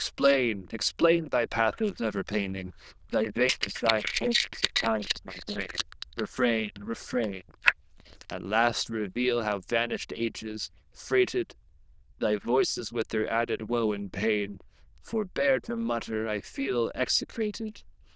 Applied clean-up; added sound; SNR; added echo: neural diffusion model UNIVERSE++.